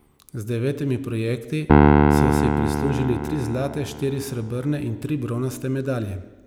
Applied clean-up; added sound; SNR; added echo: none; Piano; -3 dB; none.